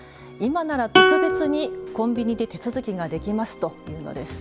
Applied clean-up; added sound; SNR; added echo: none; Plucked string instrument; -3 dB; none.